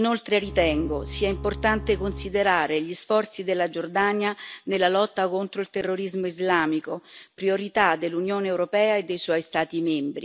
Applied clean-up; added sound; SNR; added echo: none; Bowed string instrument; 11 dB; none.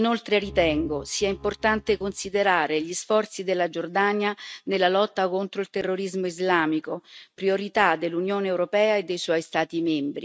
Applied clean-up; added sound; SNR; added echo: neural mask model RNNoise.